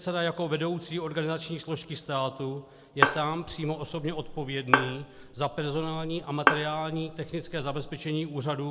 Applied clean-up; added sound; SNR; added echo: none; Bowed string instrument; -1 dB; none.